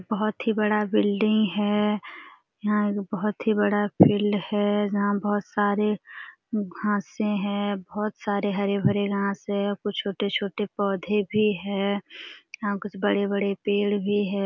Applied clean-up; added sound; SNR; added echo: none; none; none; none.